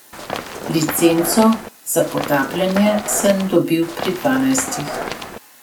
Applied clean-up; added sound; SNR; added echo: none; Run; 9 dB; none.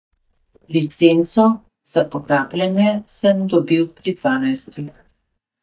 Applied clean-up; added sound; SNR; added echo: neural mask model DeepFilterNet 3.